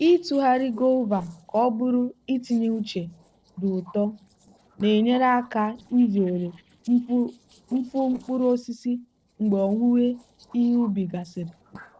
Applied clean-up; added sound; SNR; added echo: neural separator model SepFormer DNS4.